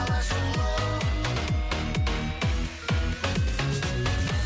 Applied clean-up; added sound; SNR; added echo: none; Alarm; 16 dB; none.